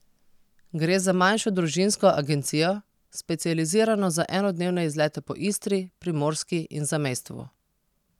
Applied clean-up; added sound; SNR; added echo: none; none; none; none.